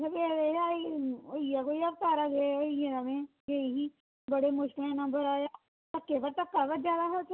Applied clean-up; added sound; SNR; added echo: none; none; none; none.